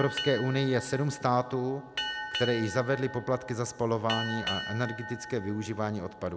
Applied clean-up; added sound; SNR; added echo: none; Boat, Water vehicle; 9 dB; none.